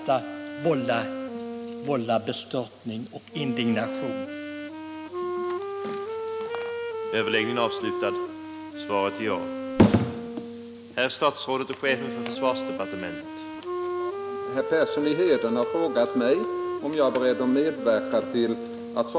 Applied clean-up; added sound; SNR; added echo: none; Wind instrument, woodwind instrument; 6 dB; none.